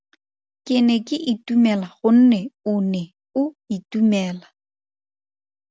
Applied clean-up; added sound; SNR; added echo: none; none; none; none.